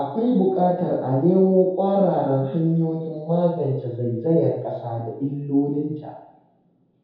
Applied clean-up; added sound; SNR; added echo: none; none; none; reverberation time 0.8 s.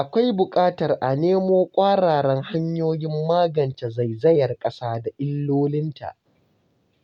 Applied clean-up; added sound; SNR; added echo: none; none; none; none.